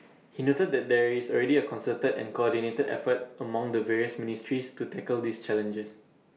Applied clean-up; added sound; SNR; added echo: none; none; none; none.